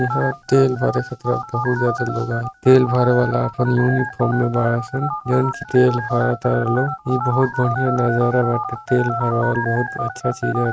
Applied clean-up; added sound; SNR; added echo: neural mask model RNNoise.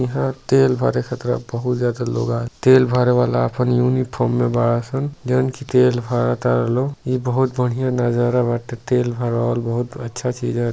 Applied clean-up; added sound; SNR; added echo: none; none; none; none.